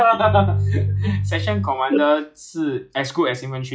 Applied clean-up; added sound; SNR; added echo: classical method log-MMSE.